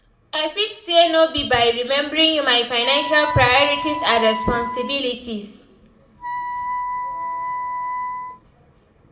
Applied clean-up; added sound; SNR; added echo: none; Wind instrument, woodwind instrument; 7 dB; reverberation time 0.9 s.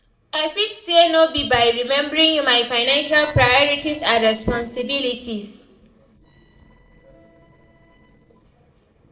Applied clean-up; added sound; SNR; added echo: neural separator model SepFormer DNS4.